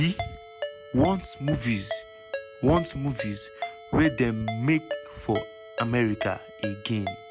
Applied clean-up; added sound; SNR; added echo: none; Ringtone; 9 dB; none.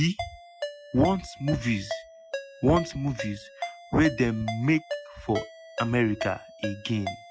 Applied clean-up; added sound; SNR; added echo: classical method Wiener filter.